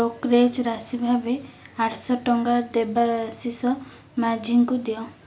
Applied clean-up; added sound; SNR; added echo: none; none; none; none.